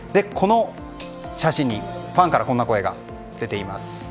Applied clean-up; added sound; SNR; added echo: none; Tambourine; 9 dB; none.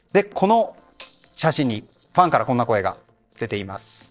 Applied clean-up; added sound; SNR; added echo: neural separator model SepFormer DNS4.